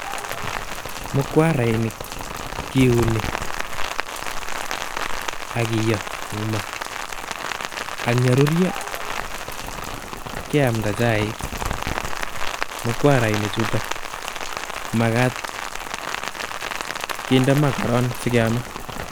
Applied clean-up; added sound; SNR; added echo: none; Rain; 4 dB; none.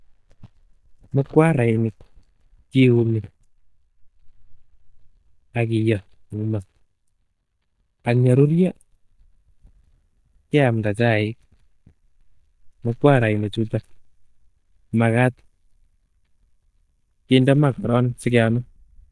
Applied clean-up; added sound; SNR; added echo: neural mask model DeepFilterNet 3.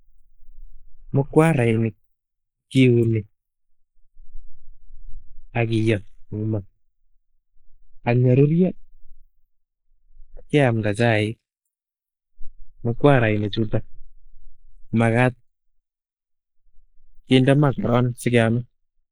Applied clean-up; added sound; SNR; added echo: neural mask model Resemble Enhance denoiser.